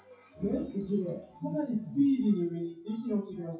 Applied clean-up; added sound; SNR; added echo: classical method WPE with log-MMSE.